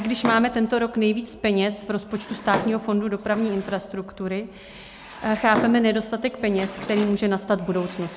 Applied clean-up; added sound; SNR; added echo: none; Drawer open or close; 12 dB; none.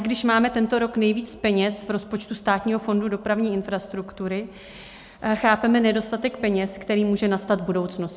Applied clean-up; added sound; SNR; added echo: none; none; none; none.